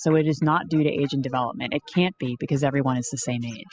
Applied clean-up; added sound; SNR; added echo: classical method spectral subtraction.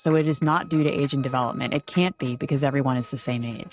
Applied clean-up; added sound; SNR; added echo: neural mask model RNNoise.